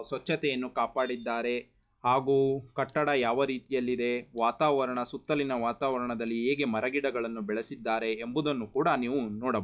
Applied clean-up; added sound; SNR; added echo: classical method log-MMSE.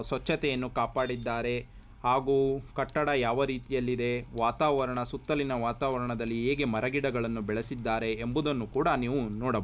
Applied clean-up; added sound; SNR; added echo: none; Fire; 18 dB; none.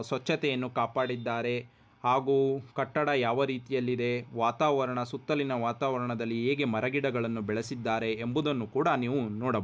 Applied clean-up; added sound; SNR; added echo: none; none; none; none.